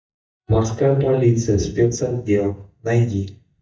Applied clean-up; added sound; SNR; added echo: neural mask model DeepFilterNet 3.